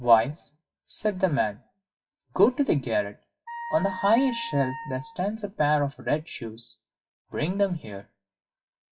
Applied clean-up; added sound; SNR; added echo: classical method WPE with log-MMSE.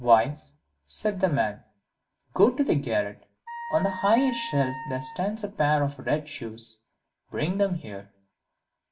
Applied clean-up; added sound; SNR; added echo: none; Wind instrument, woodwind instrument; 10 dB; reverberation time 0.2 s.